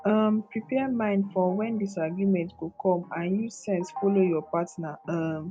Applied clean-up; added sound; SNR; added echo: none; Organ; 20 dB; none.